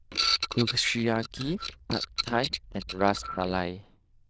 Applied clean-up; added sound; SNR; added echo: neural diffusion model UNIVERSE++.